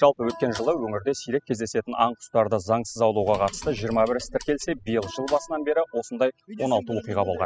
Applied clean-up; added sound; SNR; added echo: classical method spectral subtraction.